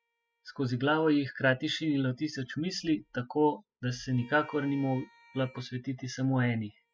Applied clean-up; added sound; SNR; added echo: classical method spectral subtraction.